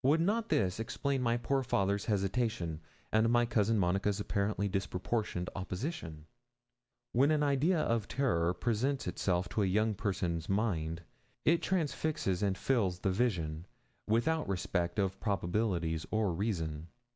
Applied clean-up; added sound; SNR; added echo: none; none; none; none.